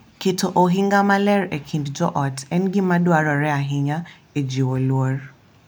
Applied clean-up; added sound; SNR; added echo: none; none; none; none.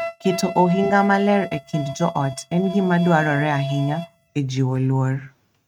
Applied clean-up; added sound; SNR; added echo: neural mask model RNNoise.